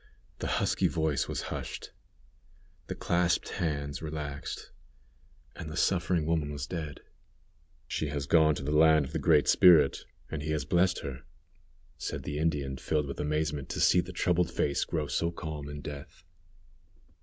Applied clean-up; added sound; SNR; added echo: none; none; none; none.